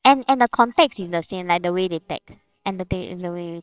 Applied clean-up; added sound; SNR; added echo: neural separator model SepFormer WHAMR!.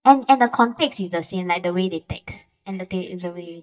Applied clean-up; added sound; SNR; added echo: neural mask model DeepFilterNet 3.